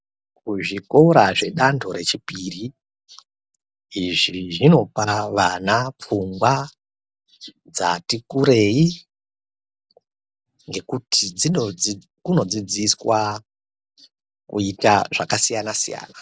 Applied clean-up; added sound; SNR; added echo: none; none; none; none.